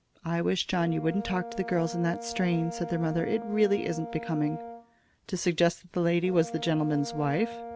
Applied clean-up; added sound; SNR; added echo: none; Brass instrument; 12 dB; none.